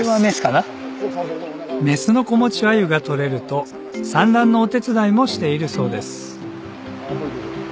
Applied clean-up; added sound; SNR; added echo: none; none; none; none.